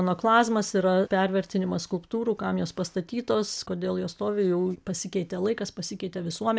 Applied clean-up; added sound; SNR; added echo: none; none; none; none.